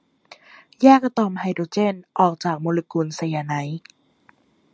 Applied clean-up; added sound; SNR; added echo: none; none; none; none.